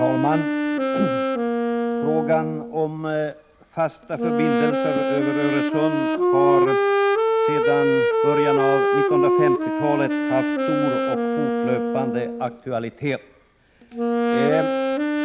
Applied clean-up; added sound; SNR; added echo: none; Wind instrument, woodwind instrument; -4 dB; none.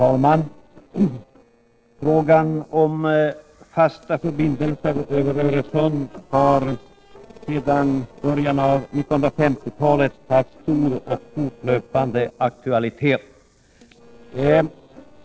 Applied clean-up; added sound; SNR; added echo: neural separator model SepFormer DNS4.